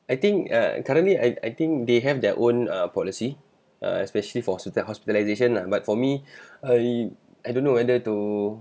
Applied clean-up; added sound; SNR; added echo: none; none; none; none.